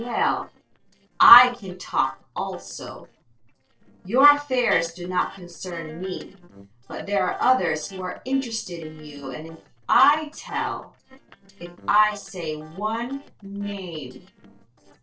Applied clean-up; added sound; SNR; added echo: neural separator model SepFormer DNS4.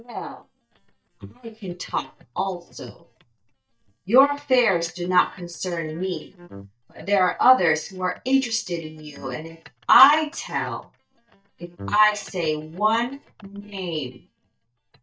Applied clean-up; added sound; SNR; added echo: neural mask model DeepFilterNet 3.